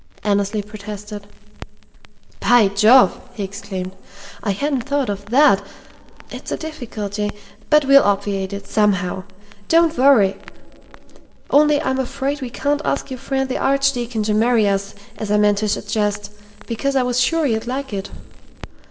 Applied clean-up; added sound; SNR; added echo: none; Crackle; 16 dB; reverberation time 1.7 s.